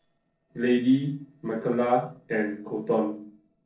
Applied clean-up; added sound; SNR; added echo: neural separator model SepFormer DNS4.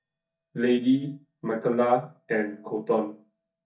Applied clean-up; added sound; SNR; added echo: neural mask model DeepFilterNet 3.